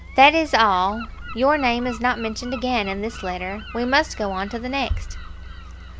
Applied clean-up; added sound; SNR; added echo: none; Gull, seagull; 18 dB; none.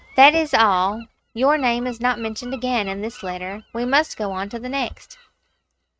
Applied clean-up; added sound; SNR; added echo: neural mask model RNNoise.